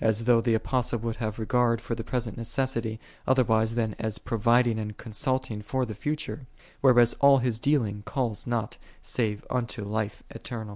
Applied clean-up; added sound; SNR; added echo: none; none; none; none.